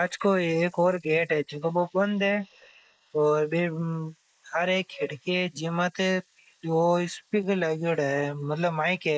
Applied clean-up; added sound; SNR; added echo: neural mask model Resemble Enhance denoiser.